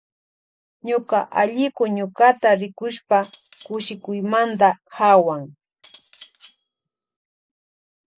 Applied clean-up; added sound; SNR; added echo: neural separator model SepFormer DNS4.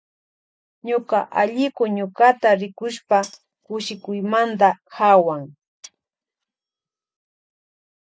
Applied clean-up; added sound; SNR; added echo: neural mask model DeepFilterNet 3.